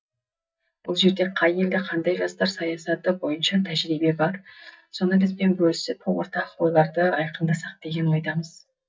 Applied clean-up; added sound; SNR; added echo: neural mask model DeepFilterNet 3.